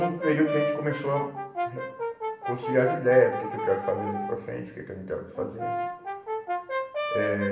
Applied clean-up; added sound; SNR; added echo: none; Brass instrument; 4 dB; reverberation time 0.6 s.